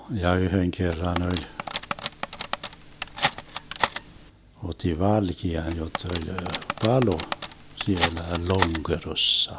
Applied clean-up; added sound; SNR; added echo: none; Cutlery, silverware; 3 dB; none.